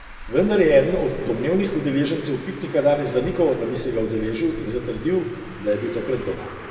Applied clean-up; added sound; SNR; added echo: none; Traffic noise, roadway noise; 16 dB; reverberation time 2.2 s.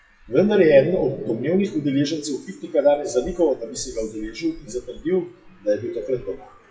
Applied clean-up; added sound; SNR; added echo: classical method WPE with log-MMSE.